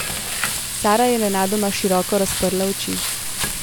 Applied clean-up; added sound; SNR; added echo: none; Frying (food); 4 dB; none.